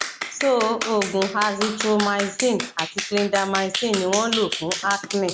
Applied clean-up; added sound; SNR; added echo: none; Clapping; 6 dB; none.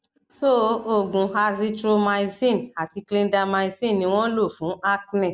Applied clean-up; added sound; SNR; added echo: none; none; none; none.